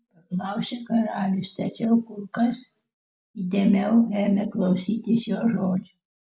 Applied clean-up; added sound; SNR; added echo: none; none; none; none.